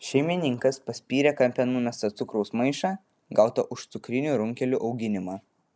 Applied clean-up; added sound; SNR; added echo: none; none; none; none.